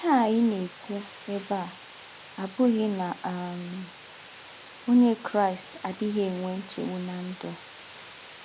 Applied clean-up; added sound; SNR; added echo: none; Water; 18 dB; none.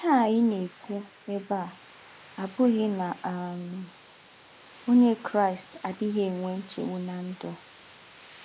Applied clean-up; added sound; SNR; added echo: neural mask model Resemble Enhance denoiser.